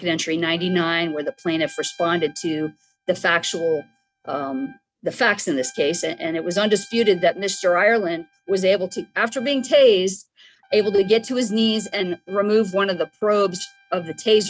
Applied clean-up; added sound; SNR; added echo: neural mask model RNNoise.